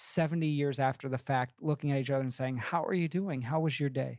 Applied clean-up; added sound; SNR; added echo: none; none; none; none.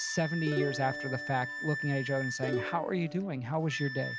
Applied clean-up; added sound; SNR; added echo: none; Plucked string instrument + Wind instrument, woodwind instrument; 5 dB; none.